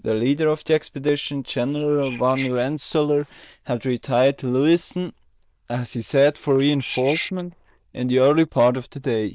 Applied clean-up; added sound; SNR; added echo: neural diffusion model UNIVERSE++.